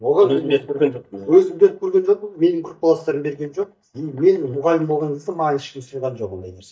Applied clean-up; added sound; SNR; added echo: neural mask model DeepFilterNet 3.